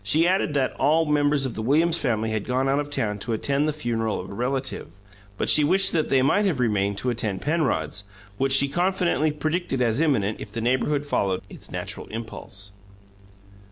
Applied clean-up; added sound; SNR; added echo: none; none; none; none.